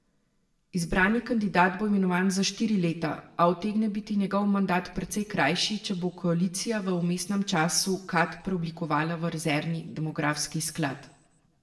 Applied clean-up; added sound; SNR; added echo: none; none; none; reverberation time 0.7 s.